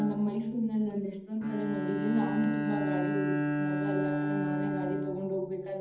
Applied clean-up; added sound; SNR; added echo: none; Bowed string instrument; 0 dB; reverberation time 0.8 s.